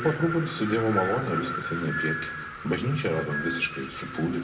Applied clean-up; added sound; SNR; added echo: none; Wind; 6 dB; reverberation time 1.2 s.